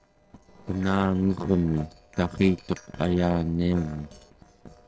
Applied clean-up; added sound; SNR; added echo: neural separator model SepFormer DNS4.